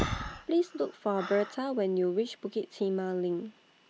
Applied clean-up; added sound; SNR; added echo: none; Breathing; 10 dB; none.